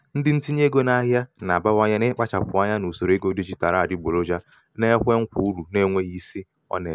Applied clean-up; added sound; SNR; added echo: none; none; none; none.